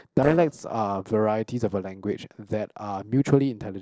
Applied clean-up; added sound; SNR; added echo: neural separator model SepFormer DNS4.